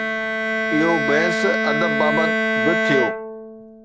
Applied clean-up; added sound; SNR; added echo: none; Bowed string instrument; -2 dB; none.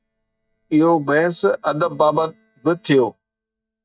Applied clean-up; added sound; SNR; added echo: neural mask model DeepFilterNet 3.